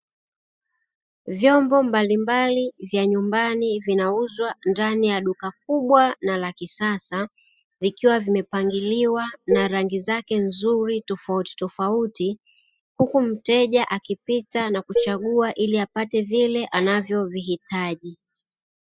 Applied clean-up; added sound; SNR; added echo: classical method spectral subtraction.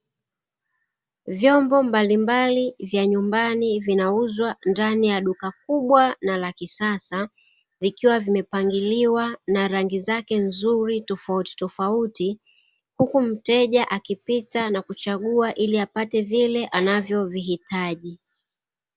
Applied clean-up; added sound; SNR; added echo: none; none; none; none.